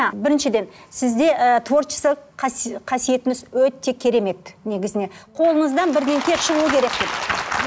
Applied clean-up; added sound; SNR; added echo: none; none; none; none.